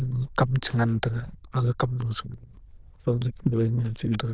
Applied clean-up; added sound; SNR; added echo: neural diffusion model UNIVERSE++.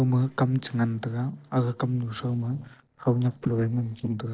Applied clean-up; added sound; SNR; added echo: neural separator model SepFormer DNS4.